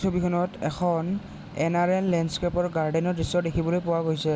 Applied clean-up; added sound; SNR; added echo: none; none; none; none.